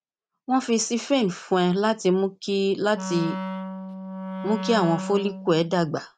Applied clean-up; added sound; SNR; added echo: none; Wind instrument, woodwind instrument; 9 dB; none.